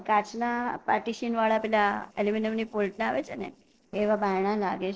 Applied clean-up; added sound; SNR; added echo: neural separator model SepFormer DNS4.